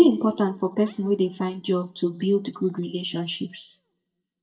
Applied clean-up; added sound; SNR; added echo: neural mask model DeepFilterNet 3.